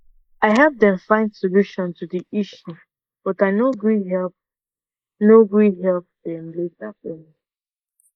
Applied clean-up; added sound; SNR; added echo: neural mask model Resemble Enhance denoiser.